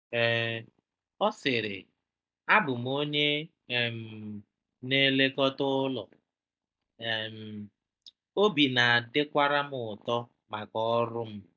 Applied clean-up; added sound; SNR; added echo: neural mask model DeepFilterNet 3.